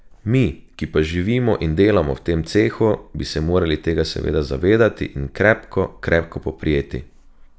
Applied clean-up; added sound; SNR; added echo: none; none; none; none.